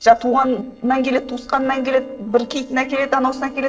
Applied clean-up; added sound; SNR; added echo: neural separator model SepFormer DNS4.